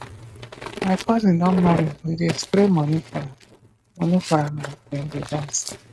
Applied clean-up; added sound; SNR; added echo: neural mask model RNNoise.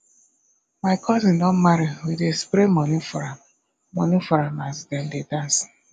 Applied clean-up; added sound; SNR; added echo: none; none; none; none.